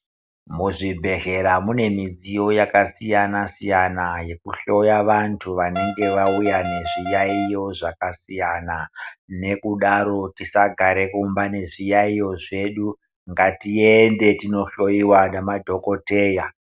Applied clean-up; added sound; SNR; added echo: none; Wind instrument, woodwind instrument; 6 dB; none.